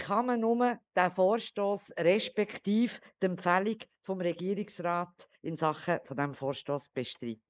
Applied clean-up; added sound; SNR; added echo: neural mask model Resemble Enhance denoiser.